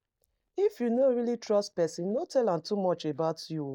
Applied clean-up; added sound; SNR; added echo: neural mask model DeepFilterNet 3.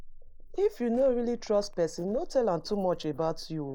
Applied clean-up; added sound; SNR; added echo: neural mask model Resemble Enhance denoiser.